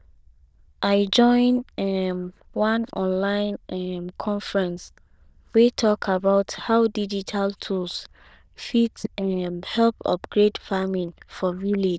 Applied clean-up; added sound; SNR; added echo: neural diffusion model UNIVERSE++.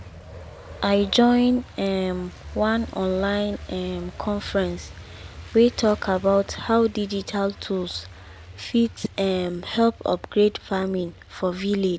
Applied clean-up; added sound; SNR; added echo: none; Truck; 17 dB; none.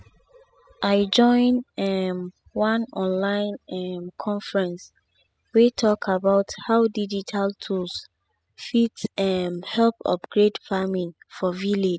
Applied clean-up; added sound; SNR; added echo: classical method spectral subtraction.